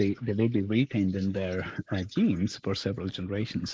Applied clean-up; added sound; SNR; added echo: neural mask model Resemble Enhance denoiser.